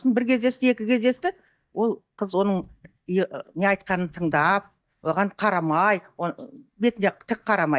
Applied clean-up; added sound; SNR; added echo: neural mask model DeepFilterNet 3.